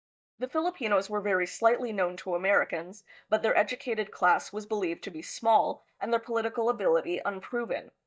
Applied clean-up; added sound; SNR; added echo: neural mask model DeepFilterNet 3.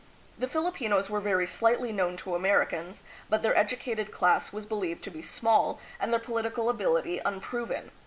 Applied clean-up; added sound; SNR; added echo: none; none; none; none.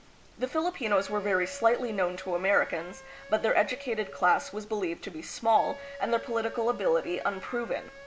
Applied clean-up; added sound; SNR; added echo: none; Wind instrument, woodwind instrument; 17 dB; none.